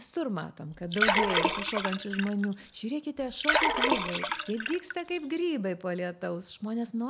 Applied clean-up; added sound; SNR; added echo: none; Liquid; -2 dB; none.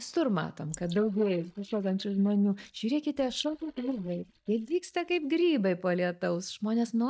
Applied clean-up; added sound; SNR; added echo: neural mask model DeepFilterNet 3.